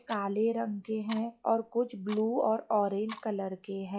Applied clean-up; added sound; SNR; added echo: classical method log-MMSE.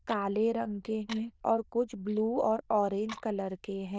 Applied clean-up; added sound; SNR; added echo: neural diffusion model UNIVERSE++.